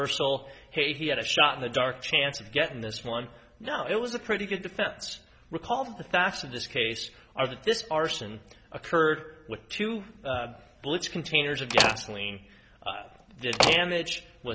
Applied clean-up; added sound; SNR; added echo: none; Slam; -1 dB; none.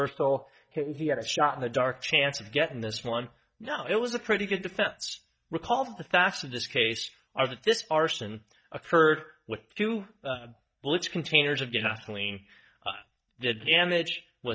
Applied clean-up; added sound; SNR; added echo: neural mask model DeepFilterNet 3.